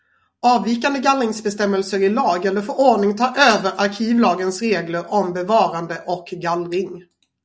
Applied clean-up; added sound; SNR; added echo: none; Shatter / Hammer; 20 dB; none.